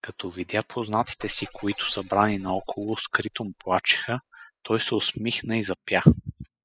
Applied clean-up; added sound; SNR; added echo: classical method spectral subtraction.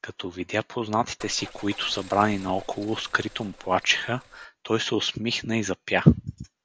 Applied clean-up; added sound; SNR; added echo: none; Car; 19 dB; none.